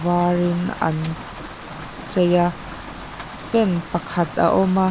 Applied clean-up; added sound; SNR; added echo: none; none; none; none.